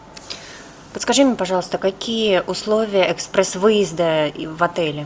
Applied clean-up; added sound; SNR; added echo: none; none; none; none.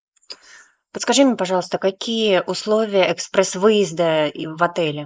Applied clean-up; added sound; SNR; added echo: neural mask model Resemble Enhance denoiser.